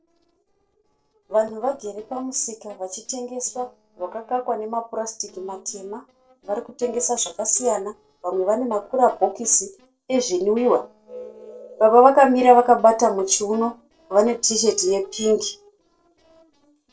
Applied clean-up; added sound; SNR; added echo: neural separator model SepFormer DNS4.